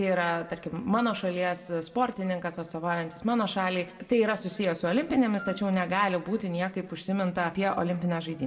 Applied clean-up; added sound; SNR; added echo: none; Wind instrument, woodwind instrument; 16 dB; reverberation time 1.2 s.